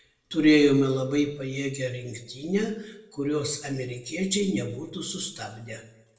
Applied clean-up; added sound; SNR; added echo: none; none; none; reverberation time 0.6 s.